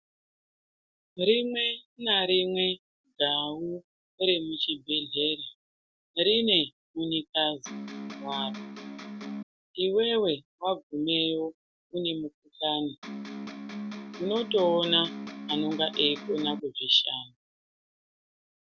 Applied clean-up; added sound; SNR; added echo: none; Electric guitar; 8 dB; none.